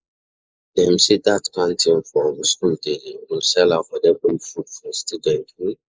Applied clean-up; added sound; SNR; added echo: neural mask model Resemble Enhance denoiser.